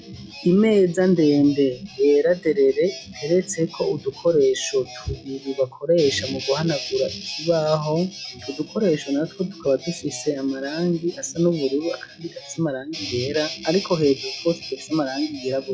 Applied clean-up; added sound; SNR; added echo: classical method log-MMSE.